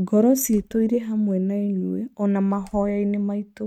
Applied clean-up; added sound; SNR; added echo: neural mask model RNNoise.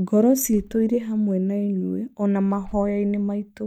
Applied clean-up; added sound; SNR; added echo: neural mask model DeepFilterNet 3.